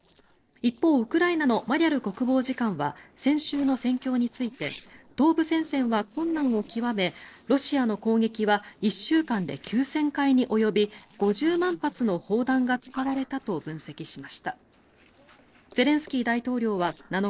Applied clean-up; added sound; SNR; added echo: neural separator model SepFormer DNS4.